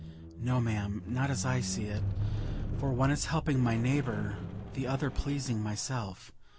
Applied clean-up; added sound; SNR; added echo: none; Squeak; 6 dB; none.